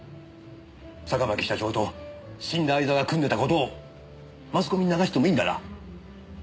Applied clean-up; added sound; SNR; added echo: none; none; none; none.